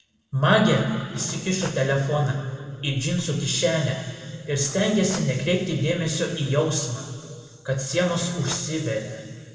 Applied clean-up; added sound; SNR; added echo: none; Cutlery, silverware / Drawer open or close; 17 dB; reverberation time 2.1 s.